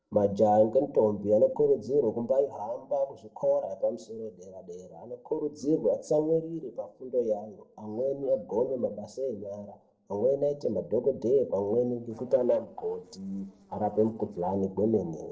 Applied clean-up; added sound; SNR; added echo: neural separator model SepFormer DNS4.